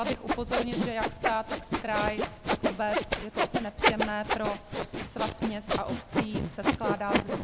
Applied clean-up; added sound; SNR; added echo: none; Sawing; -3 dB; none.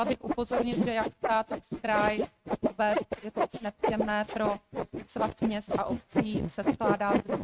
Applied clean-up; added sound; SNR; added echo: neural mask model RNNoise.